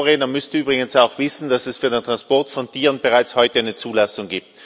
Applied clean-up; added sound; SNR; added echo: none; none; none; none.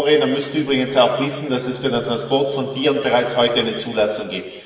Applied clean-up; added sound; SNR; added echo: none; Bowed string instrument; 18 dB; reverberation time 1.5 s.